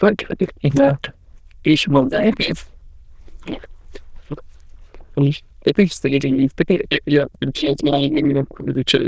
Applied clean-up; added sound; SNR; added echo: neural diffusion model UNIVERSE++.